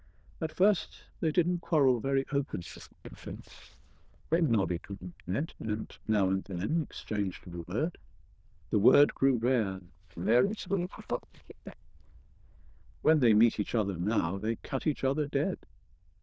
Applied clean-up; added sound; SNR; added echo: neural diffusion model UNIVERSE++.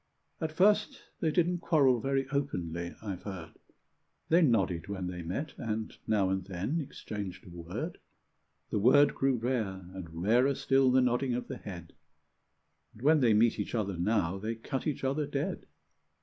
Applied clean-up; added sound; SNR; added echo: none; none; none; none.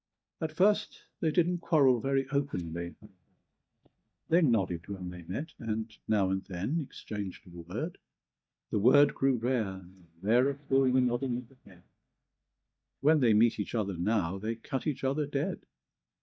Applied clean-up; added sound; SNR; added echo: neural mask model DeepFilterNet 3.